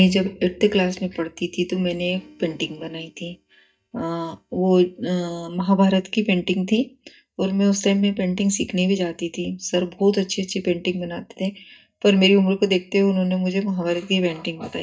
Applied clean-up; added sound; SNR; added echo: neural mask model DeepFilterNet 3.